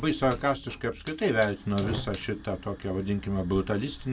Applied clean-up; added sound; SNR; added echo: none; Hiss / Fire; 14 dB; none.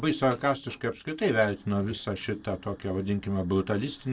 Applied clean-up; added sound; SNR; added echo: neural separator model SepFormer DNS4.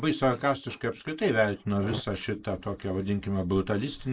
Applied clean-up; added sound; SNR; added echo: neural mask model Resemble Enhance denoiser.